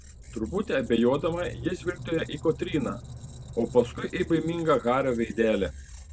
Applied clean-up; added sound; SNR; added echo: none; Squeak; 14 dB; none.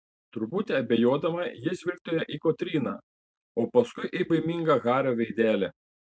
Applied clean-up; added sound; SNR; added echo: none; none; none; none.